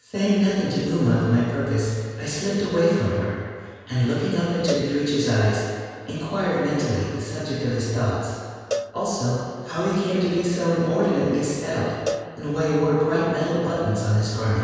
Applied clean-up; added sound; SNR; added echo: none; Cowbell; 12 dB; reverberation time 1.9 s.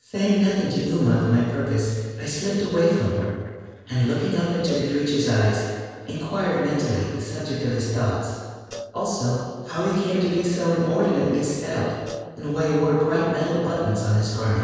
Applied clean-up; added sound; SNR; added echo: neural separator model SepFormer DNS4.